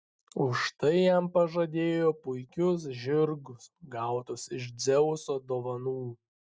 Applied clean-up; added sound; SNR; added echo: none; none; none; none.